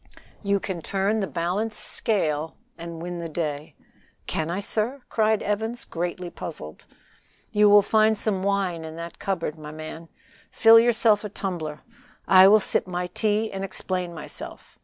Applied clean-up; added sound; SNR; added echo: none; none; none; none.